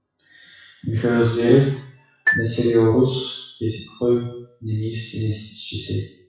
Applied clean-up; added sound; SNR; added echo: classical method WPE with log-MMSE.